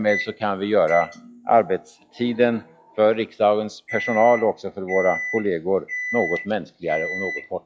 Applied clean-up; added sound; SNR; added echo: classical method log-MMSE.